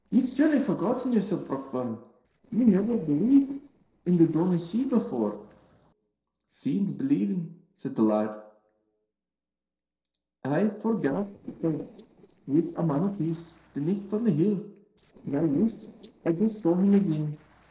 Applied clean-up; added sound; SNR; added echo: neural separator model SepFormer DNS4.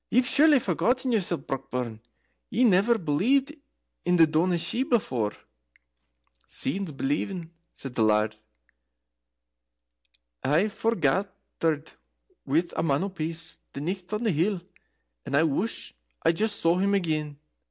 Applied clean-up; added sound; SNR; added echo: none; none; none; none.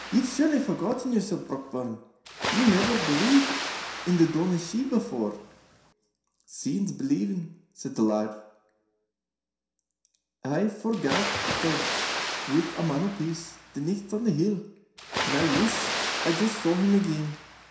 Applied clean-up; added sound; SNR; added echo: none; Water; 6 dB; reverberation time 0.7 s.